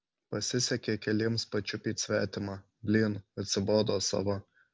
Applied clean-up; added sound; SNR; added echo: none; none; none; none.